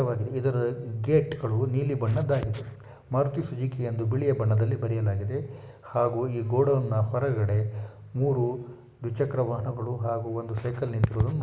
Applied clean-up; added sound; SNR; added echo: none; none; none; none.